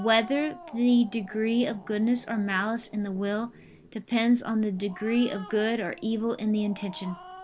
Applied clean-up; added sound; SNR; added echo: none; Growling; 20 dB; none.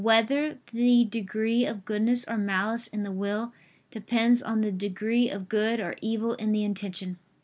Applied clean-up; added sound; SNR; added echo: none; none; none; none.